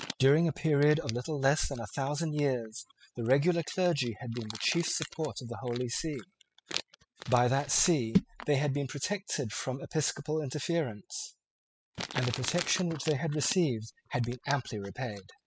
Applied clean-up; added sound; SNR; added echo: classical method spectral subtraction.